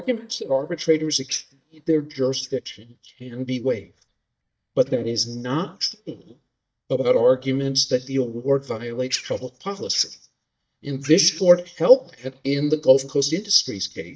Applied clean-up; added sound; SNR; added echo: neural mask model DeepFilterNet 3.